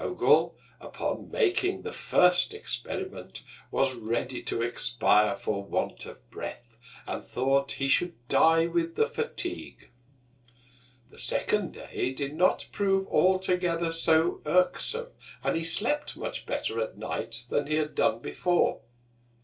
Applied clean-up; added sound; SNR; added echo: none; none; none; reverberation time 0.2 s.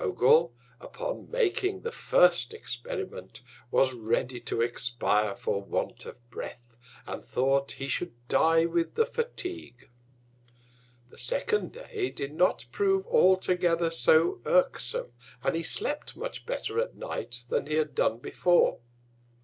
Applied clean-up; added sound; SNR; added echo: none; none; none; none.